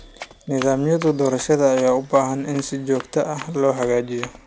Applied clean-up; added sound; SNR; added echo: none; Run; 18 dB; none.